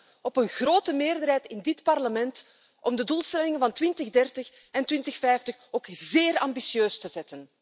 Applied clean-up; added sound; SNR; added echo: none; none; none; none.